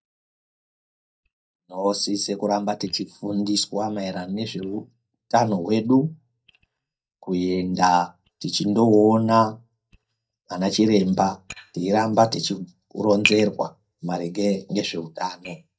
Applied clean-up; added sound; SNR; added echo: neural mask model DeepFilterNet 3.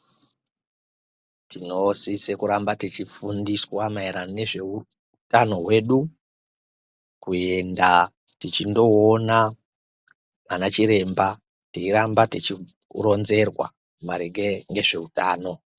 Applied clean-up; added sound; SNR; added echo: none; none; none; none.